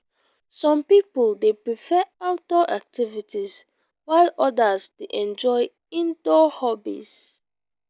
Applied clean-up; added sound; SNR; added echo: none; none; none; none.